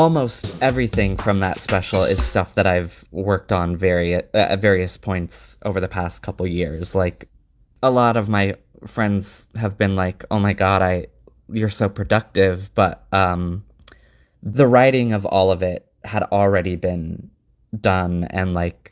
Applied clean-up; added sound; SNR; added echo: none; Drum kit; 8 dB; none.